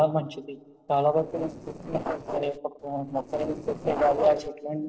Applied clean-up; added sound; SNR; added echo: neural separator model SepFormer DNS4.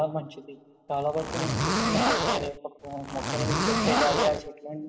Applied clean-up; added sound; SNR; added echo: none; Zipper (clothing); -4 dB; reverberation time 2.6 s.